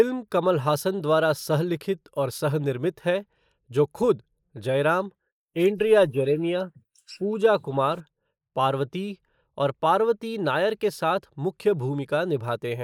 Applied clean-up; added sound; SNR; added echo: neural mask model Resemble Enhance denoiser.